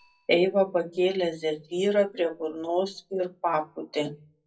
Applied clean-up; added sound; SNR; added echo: classical method WPE with log-MMSE.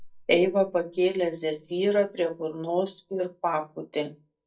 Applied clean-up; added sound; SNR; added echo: neural mask model DeepFilterNet 3.